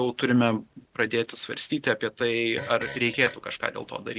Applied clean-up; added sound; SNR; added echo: none; Fart; 15 dB; none.